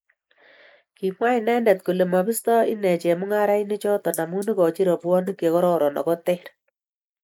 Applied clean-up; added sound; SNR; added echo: neural mask model Resemble Enhance denoiser.